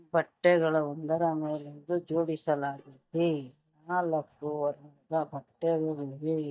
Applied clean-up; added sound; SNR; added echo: neural mask model DeepFilterNet 3.